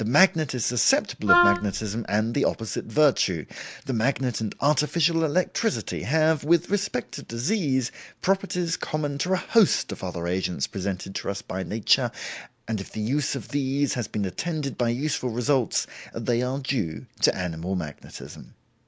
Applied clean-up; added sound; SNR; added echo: none; Wind instrument, woodwind instrument; -2 dB; none.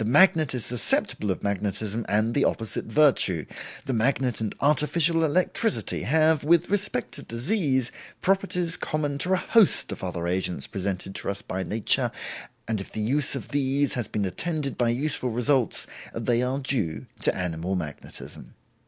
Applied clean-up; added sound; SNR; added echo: none; none; none; none.